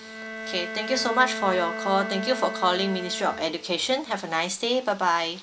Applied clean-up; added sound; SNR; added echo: none; Bowed string instrument; 10 dB; none.